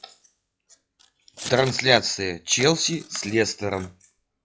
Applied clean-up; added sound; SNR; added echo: classical method log-MMSE.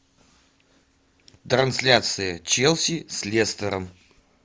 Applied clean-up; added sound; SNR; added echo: none; none; none; none.